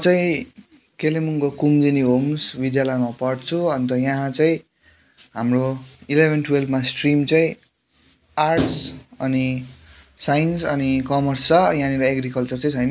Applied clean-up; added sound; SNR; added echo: none; none; none; none.